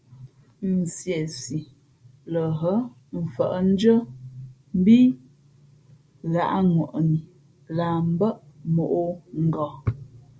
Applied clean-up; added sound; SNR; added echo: none; none; none; none.